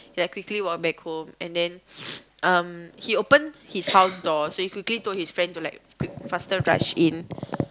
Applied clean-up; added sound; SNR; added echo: none; none; none; none.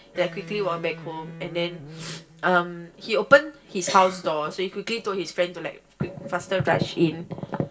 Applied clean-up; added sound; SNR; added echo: none; Electric guitar; 16 dB; reverberation time 0.2 s.